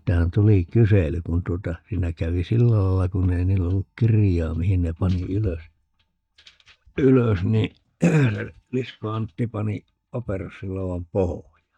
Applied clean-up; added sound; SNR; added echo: neural mask model DeepFilterNet 3.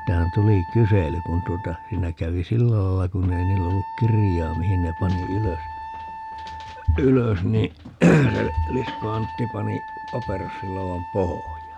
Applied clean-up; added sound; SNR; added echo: none; Wind instrument, woodwind instrument; 13 dB; none.